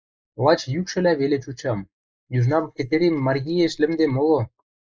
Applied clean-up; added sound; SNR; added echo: neural mask model Resemble Enhance denoiser.